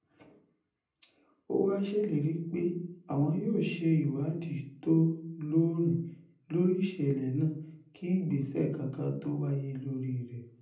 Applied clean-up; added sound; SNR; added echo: none; none; none; reverberation time 0.6 s.